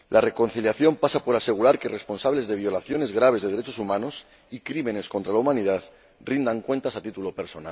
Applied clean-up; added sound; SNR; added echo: none; none; none; none.